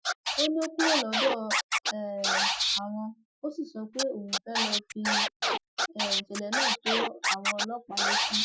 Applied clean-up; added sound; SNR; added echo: classical method Wiener filter.